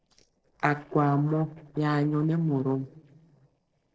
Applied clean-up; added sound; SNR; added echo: neural separator model SepFormer DNS4.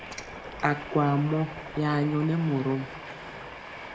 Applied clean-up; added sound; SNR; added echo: none; Train; 12 dB; reverberation time 1.6 s.